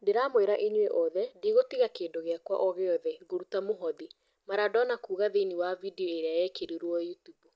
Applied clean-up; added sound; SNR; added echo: none; none; none; none.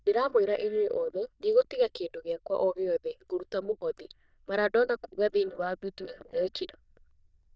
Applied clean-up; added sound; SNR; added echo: neural diffusion model UNIVERSE++.